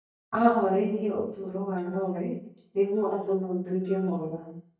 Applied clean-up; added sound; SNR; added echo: neural mask model DeepFilterNet 3.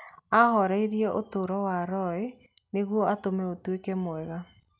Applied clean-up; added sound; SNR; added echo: none; none; none; none.